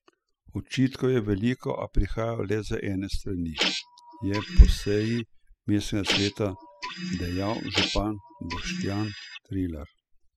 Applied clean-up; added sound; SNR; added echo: classical method spectral subtraction.